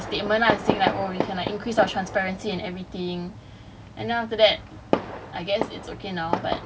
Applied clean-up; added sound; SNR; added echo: none; Fireworks; 5 dB; none.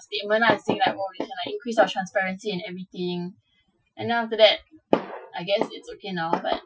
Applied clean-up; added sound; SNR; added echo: classical method Wiener filter.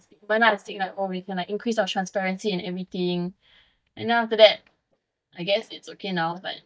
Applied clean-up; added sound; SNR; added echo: neural mask model DeepFilterNet 3.